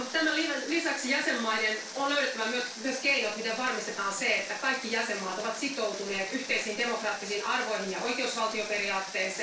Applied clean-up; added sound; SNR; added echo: none; Water; 11 dB; reverberation time 0.3 s.